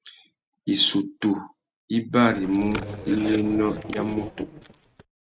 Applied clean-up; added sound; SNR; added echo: neural mask model RNNoise.